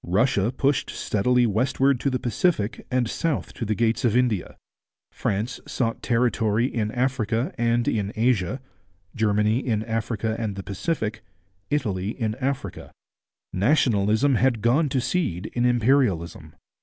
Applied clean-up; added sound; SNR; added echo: none; none; none; none.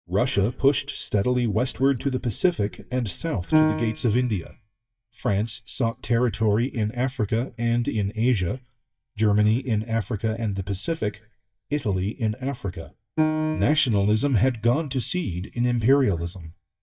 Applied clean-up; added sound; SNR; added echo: neural mask model DeepFilterNet 3.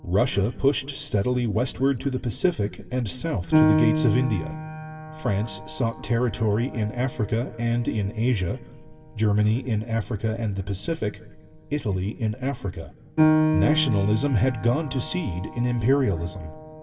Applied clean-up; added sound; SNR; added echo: none; Piano; 5 dB; reverberation time 1.8 s.